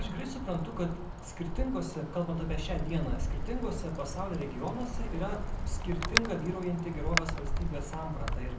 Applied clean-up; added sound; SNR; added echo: none; Wind; -2 dB; reverberation time 0.6 s.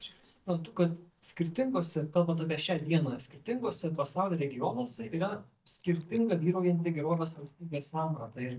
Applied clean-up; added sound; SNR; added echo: neural mask model DeepFilterNet 3.